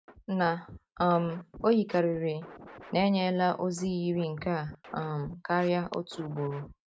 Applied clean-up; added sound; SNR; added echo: neural mask model RNNoise.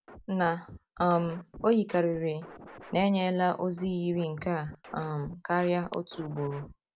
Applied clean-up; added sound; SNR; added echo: none; Scratching (performance technique); 20 dB; none.